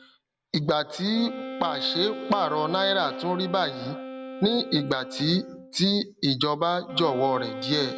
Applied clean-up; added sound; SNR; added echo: none; Wind instrument, woodwind instrument; 11 dB; none.